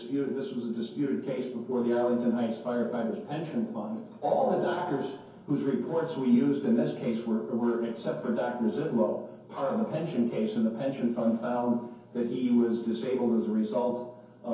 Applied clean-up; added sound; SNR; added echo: none; none; none; reverberation time 0.6 s.